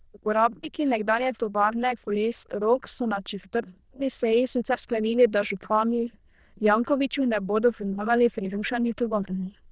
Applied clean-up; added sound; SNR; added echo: neural diffusion model UNIVERSE++.